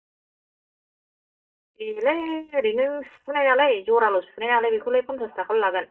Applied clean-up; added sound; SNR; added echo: neural mask model DeepFilterNet 3.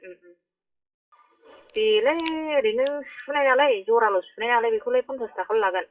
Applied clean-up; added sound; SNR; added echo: classical method WPE with log-MMSE.